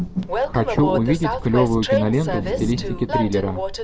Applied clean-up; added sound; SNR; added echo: none; Train; 3 dB; none.